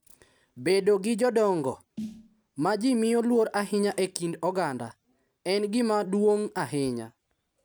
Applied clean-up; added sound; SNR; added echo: none; Snare drum; 18 dB; none.